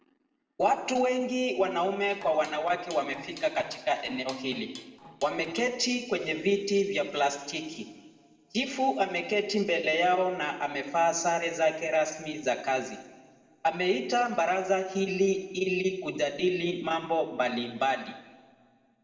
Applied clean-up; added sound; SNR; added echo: neural separator model SepFormer DNS4.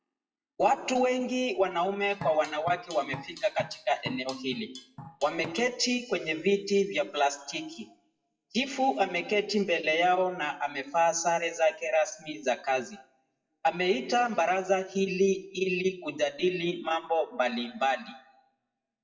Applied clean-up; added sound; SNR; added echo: classical method WPE with log-MMSE.